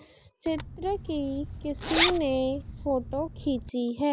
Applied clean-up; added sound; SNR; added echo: none; Zipper (clothing); 3 dB; none.